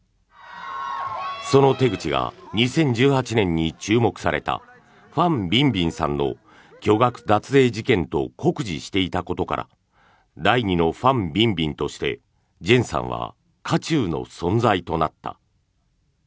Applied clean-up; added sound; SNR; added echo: none; none; none; none.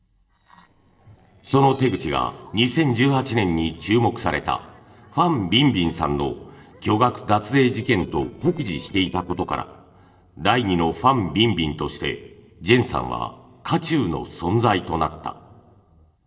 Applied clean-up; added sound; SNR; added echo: neural separator model SepFormer DNS4.